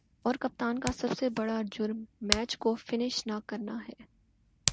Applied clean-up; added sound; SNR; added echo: none; Hands; 6 dB; none.